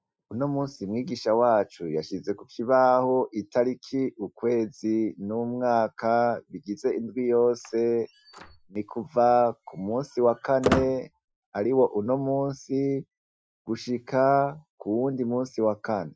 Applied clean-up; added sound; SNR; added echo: classical method Wiener filter.